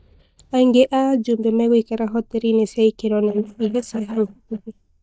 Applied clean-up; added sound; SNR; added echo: neural mask model DeepFilterNet 3.